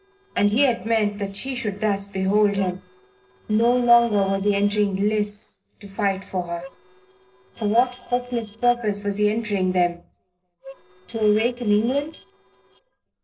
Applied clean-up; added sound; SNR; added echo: neural separator model SepFormer DNS4.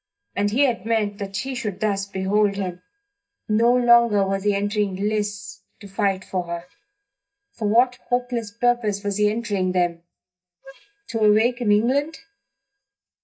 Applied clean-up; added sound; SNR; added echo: neural mask model DeepFilterNet 3.